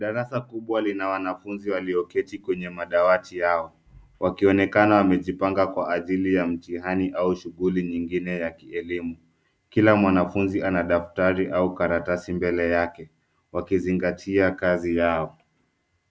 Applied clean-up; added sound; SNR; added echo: none; none; none; none.